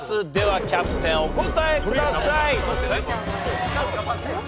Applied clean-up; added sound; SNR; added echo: none; none; none; none.